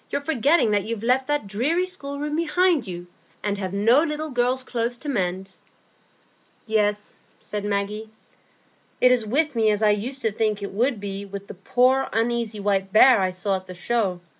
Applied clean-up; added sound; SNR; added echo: none; none; none; none.